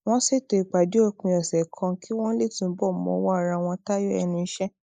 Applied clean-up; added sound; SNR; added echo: neural mask model Resemble Enhance denoiser.